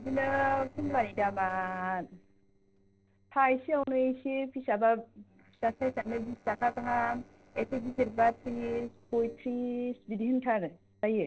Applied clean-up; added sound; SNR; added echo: neural separator model SepFormer DNS4.